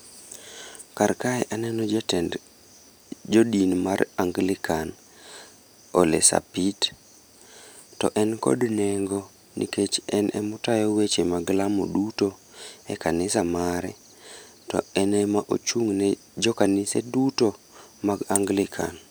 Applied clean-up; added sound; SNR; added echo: none; none; none; none.